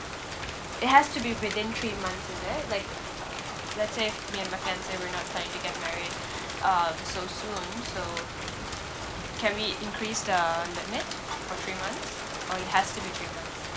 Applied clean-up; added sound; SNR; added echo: none; Rain; 4 dB; none.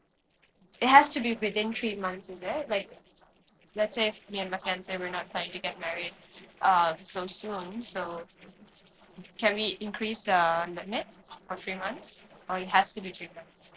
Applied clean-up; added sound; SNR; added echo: neural separator model SepFormer DNS4.